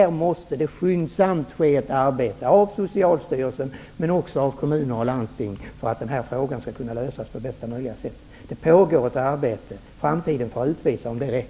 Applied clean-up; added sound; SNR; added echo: none; none; none; none.